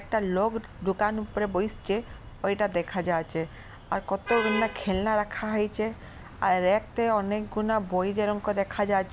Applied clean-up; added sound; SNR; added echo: none; Traffic noise, roadway noise / Vehicle horn, car horn, honking; 13 dB; none.